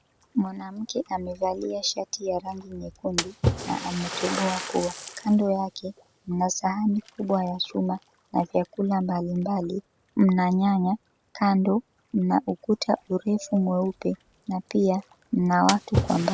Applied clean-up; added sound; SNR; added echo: none; Splash, splatter; 11 dB; none.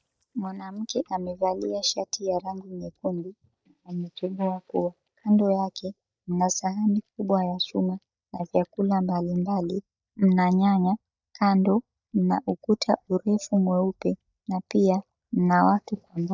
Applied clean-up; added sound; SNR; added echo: neural mask model DeepFilterNet 3.